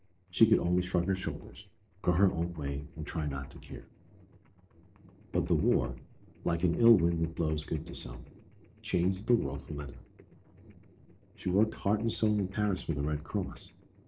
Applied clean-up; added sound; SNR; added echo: neural separator model SepFormer DNS4.